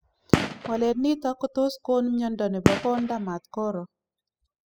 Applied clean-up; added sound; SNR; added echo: classical method spectral subtraction.